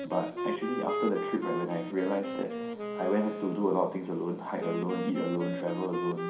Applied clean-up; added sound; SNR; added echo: none; Wind instrument, woodwind instrument; 4 dB; reverberation time 0.5 s.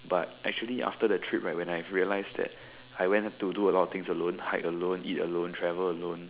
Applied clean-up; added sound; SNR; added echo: none; none; none; none.